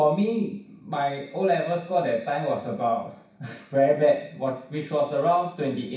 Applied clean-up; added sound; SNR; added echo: none; none; none; reverberation time 0.6 s.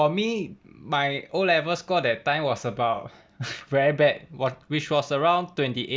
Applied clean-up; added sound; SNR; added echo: none; none; none; none.